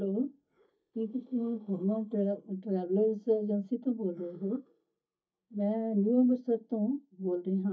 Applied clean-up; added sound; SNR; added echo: neural mask model DeepFilterNet 3.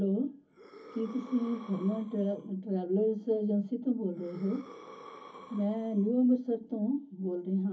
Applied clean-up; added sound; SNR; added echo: none; Breathing; 20 dB; reverberation time 0.3 s.